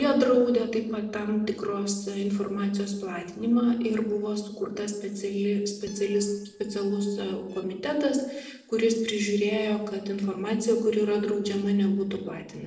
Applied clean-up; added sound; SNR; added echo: neural separator model SepFormer DNS4.